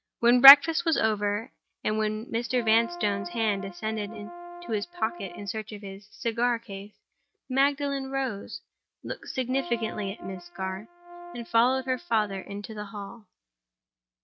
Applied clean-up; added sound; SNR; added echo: neural mask model RNNoise.